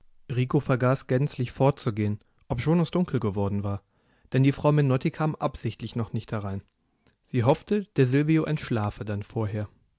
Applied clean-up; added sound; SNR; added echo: none; none; none; none.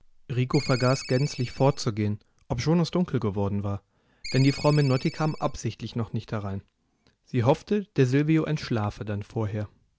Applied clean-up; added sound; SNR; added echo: none; Ringtone; 11 dB; none.